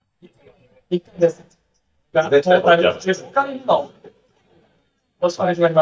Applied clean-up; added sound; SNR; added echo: neural mask model DeepFilterNet 3.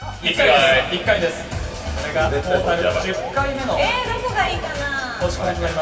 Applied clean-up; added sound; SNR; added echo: none; Train; 19 dB; reverberation time 2.4 s.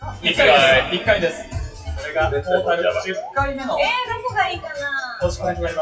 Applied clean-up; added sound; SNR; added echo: classical method WPE with log-MMSE.